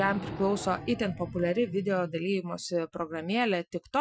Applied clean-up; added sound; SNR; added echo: classical method Wiener filter.